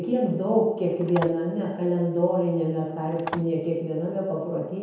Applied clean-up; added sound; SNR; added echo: none; Telephone; 13 dB; reverberation time 0.9 s.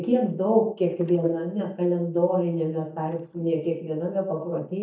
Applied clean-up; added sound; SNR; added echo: neural mask model DeepFilterNet 3.